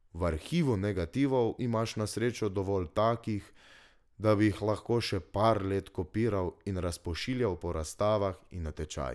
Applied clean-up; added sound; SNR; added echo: none; none; none; none.